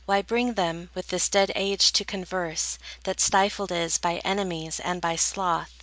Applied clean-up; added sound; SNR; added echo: none; none; none; none.